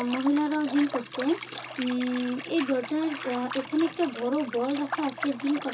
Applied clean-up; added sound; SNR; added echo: none; Liquid; 10 dB; reverberation time 0.2 s.